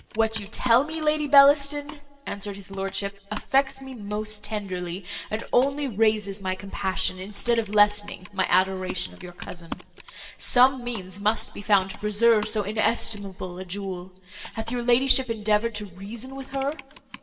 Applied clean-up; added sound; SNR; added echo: none; Computer keyboard; 19 dB; reverberation time 1.4 s.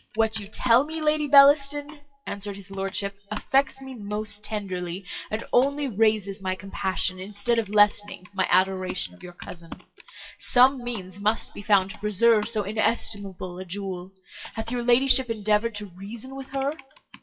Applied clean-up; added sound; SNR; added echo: classical method WPE with log-MMSE.